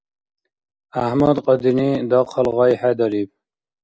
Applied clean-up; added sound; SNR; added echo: none; none; none; none.